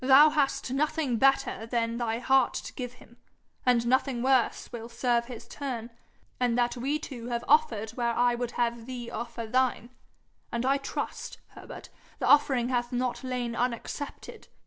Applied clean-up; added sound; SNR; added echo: none; none; none; none.